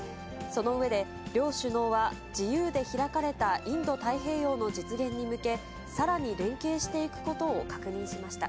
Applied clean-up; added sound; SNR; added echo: none; none; none; none.